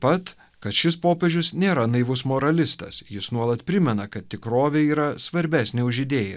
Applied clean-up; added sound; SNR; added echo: none; none; none; none.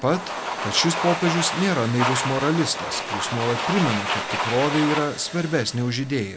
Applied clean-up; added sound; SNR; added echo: none; Domestic sounds, home sounds; 4 dB; none.